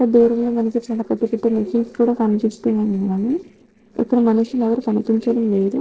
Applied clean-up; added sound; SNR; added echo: neural separator model SepFormer DNS4.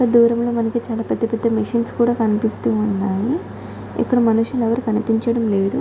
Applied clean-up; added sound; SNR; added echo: none; none; none; none.